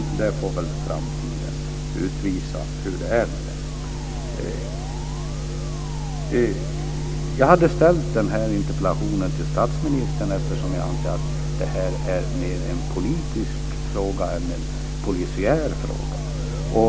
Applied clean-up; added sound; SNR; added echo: none; Bowed string instrument + Motor vehicle (road) / Siren; 18 dB; none.